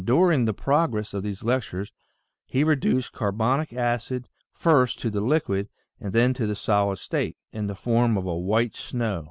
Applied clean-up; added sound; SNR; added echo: none; none; none; none.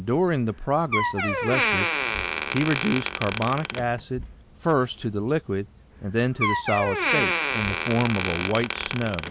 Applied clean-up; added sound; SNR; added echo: none; Door; 3 dB; none.